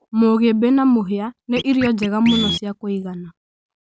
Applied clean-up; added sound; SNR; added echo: none; Scratching (performance technique); 11 dB; none.